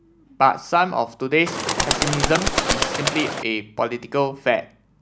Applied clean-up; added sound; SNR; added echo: none; Bird; -1 dB; none.